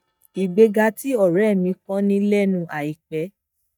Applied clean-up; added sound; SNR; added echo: neural mask model DeepFilterNet 3.